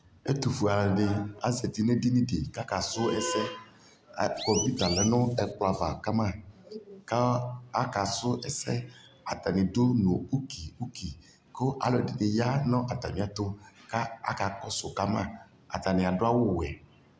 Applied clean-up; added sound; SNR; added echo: none; Chirp, tweet; 6 dB; none.